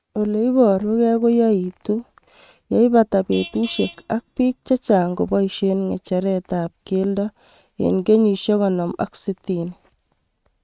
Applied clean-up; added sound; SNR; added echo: neural mask model RNNoise.